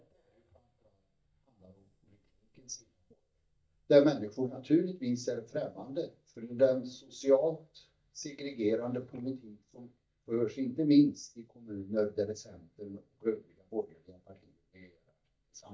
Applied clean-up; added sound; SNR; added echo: neural mask model DeepFilterNet 3.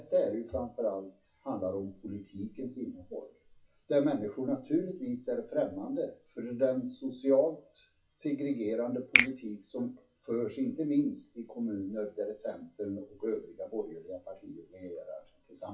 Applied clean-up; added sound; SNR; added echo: classical method WPE with log-MMSE.